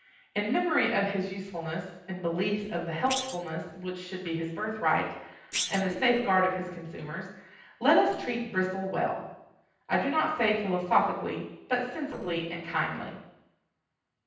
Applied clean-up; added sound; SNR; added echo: neural separator model SepFormer DNS4.